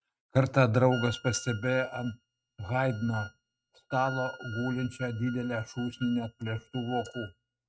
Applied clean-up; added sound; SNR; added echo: neural mask model RNNoise.